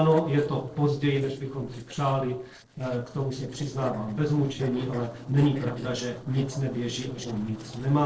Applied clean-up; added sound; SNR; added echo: neural separator model SepFormer DNS4.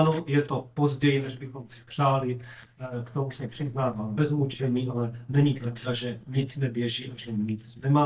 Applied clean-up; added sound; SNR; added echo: neural mask model DeepFilterNet 3.